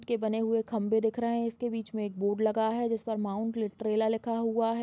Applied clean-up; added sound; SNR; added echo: none; none; none; none.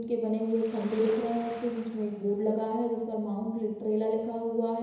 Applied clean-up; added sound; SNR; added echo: none; Waves, surf; 19 dB; reverberation time 1.0 s.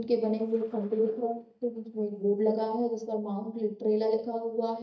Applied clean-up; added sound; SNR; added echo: neural mask model DeepFilterNet 3.